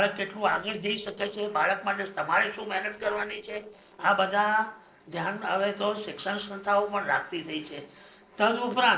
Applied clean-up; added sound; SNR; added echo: neural separator model SepFormer DNS4.